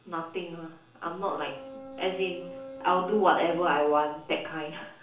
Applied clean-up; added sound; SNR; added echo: none; Boat, Water vehicle; 14 dB; reverberation time 0.7 s.